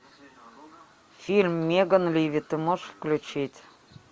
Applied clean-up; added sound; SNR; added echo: none; none; none; none.